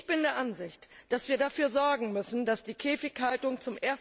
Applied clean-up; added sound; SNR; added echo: none; none; none; none.